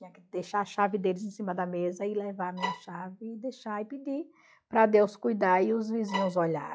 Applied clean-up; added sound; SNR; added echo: classical method log-MMSE.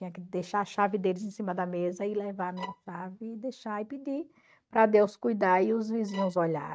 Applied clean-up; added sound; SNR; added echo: neural mask model RNNoise.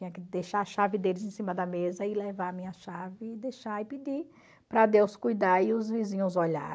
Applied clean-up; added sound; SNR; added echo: none; none; none; none.